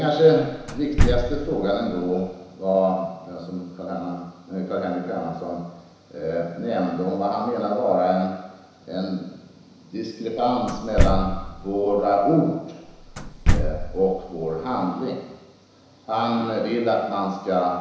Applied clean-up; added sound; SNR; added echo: none; Slam; 0 dB; reverberation time 1.0 s.